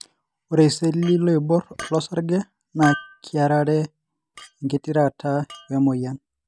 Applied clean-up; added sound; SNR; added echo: none; Chink, clink; 17 dB; none.